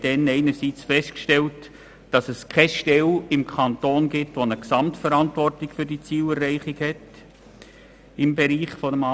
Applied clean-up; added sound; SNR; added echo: none; none; none; none.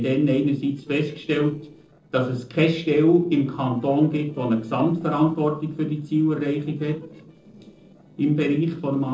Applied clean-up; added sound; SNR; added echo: neural separator model SepFormer DNS4.